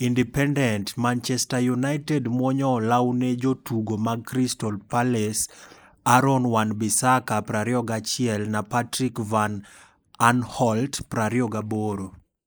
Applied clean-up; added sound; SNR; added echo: neural mask model Resemble Enhance denoiser.